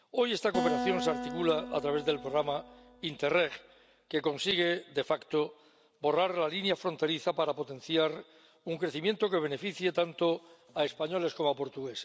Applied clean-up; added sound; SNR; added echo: none; Acoustic guitar; 7 dB; none.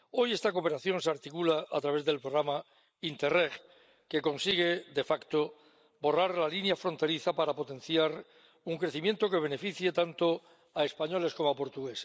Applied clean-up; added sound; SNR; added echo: neural mask model Resemble Enhance denoiser.